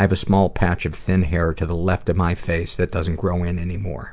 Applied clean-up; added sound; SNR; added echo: none; none; none; none.